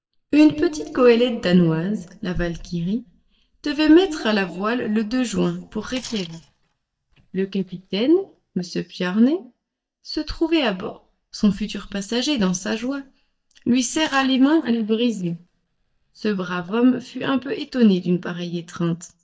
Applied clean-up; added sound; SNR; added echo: neural mask model DeepFilterNet 3.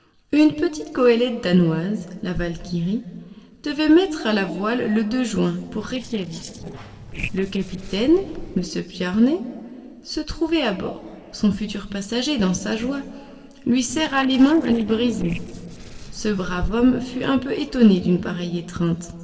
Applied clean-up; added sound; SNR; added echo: neural separator model SepFormer DNS4.